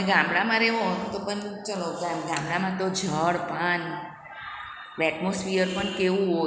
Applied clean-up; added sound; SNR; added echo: none; none; none; none.